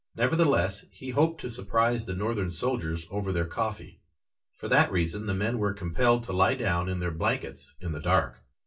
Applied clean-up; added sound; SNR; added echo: none; none; none; reverberation time 0.2 s.